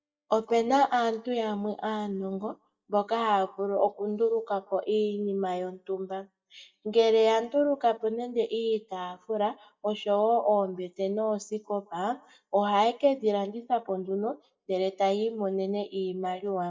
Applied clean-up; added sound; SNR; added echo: neural mask model DeepFilterNet 3.